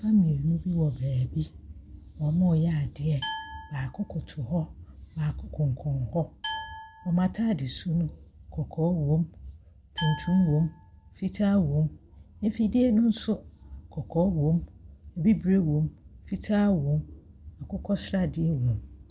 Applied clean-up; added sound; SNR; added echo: none; Glass; 14 dB; none.